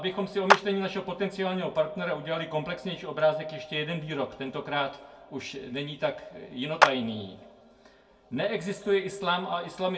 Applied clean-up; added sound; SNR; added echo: none; Clapping; -2 dB; reverberation time 0.2 s.